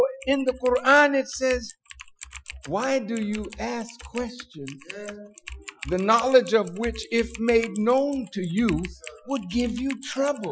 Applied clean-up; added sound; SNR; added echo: classical method Wiener filter.